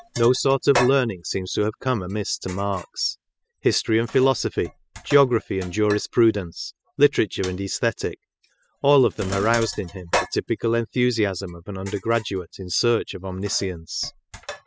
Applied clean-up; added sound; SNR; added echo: classical method spectral subtraction.